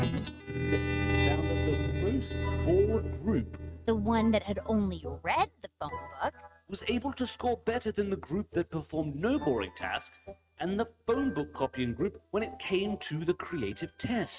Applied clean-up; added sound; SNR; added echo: neural mask model RNNoise.